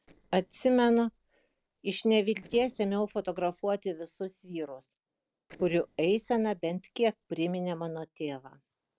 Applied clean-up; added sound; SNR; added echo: neural separator model SepFormer DNS4.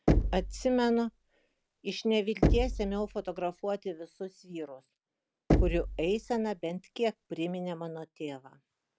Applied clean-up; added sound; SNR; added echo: none; Knock; -1 dB; none.